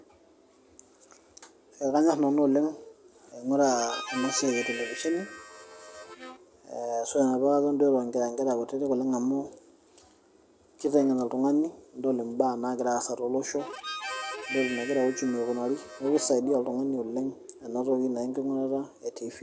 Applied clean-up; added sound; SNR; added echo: none; Harmonica; 10 dB; none.